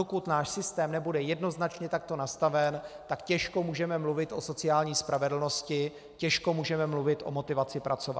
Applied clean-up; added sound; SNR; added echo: none; none; none; none.